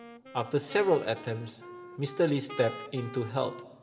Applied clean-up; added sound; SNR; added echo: none; Wind instrument, woodwind instrument; 15 dB; reverberation time 2.4 s.